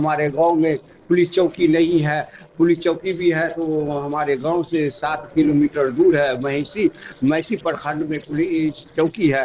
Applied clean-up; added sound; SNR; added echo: neural separator model SepFormer DNS4.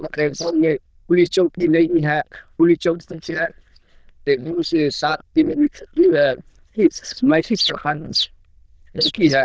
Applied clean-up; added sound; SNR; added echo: neural diffusion model UNIVERSE++.